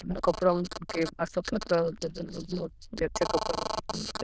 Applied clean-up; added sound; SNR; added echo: neural diffusion model UNIVERSE++.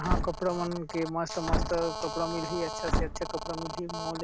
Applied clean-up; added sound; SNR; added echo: none; Slam / Wood + Telephone; 0 dB; none.